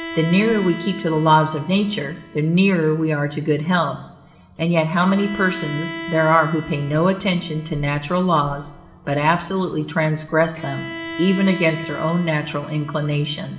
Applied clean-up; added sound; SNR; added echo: none; Bowed string instrument; 15 dB; reverberation time 1.0 s.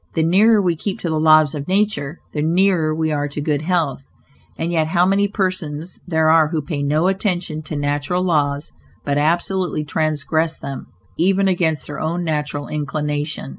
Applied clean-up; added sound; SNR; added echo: none; none; none; none.